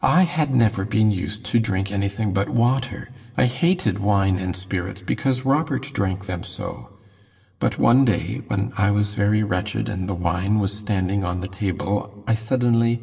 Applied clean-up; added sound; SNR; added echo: none; none; none; reverberation time 1.5 s.